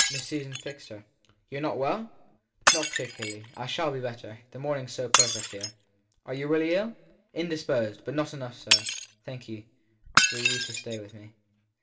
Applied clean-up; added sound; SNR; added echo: none; Shatter; -2 dB; reverberation time 0.5 s.